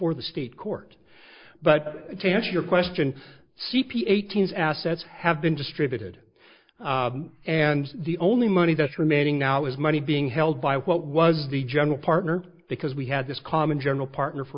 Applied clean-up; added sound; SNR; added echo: neural mask model Resemble Enhance denoiser.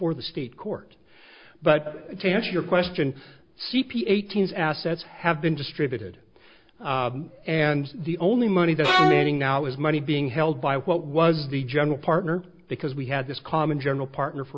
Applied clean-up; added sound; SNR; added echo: none; Bowed string instrument; -3 dB; none.